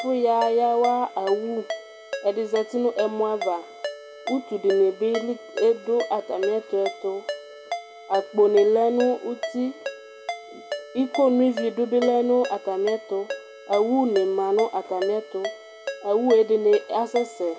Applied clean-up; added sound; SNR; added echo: none; Ringtone; 11 dB; none.